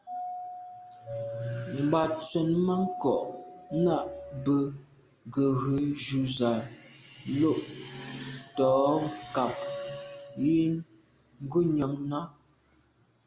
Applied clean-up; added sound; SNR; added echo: none; Doorbell; 9 dB; none.